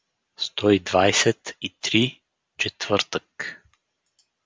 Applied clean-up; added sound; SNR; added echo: none; none; none; none.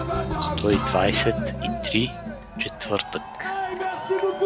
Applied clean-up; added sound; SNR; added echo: none; Cheering; -1 dB; none.